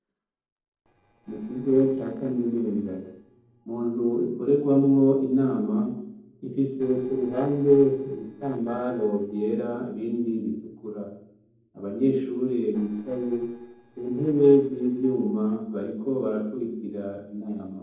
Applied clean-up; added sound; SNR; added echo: neural separator model SepFormer DNS4.